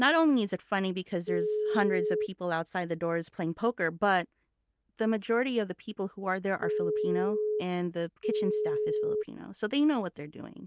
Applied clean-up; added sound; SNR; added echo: none; Telephone; -2 dB; none.